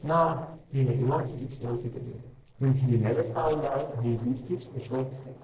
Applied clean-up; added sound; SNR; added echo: neural separator model SepFormer DNS4.